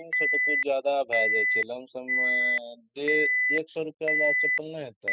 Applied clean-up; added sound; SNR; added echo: classical method spectral subtraction.